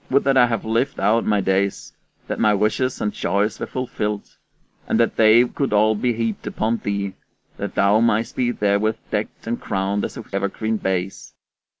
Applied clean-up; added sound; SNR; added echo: none; none; none; none.